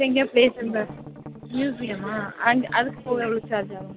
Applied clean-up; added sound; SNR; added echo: none; Strum; 16 dB; none.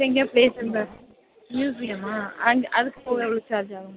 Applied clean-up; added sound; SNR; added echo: none; none; none; none.